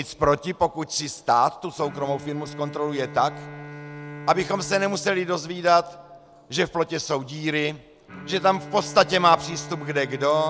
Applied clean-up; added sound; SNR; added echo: none; Bowed string instrument; 16 dB; none.